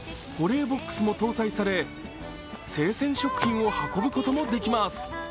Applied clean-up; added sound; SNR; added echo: none; none; none; none.